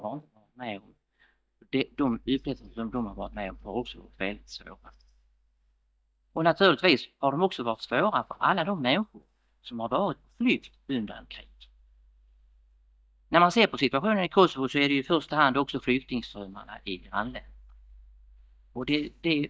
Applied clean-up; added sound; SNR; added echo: neural mask model DeepFilterNet 3.